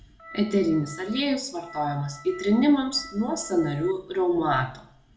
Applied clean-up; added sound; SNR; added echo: none; Organ; 19 dB; reverberation time 0.4 s.